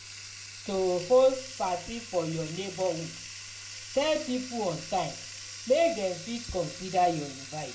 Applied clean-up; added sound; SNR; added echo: none; Bathtub (filling or washing); 13 dB; reverberation time 0.1 s.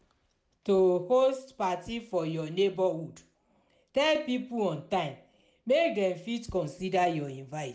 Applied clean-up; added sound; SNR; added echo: none; none; none; none.